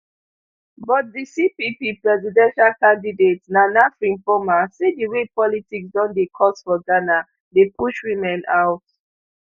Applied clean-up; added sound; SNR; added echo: none; none; none; none.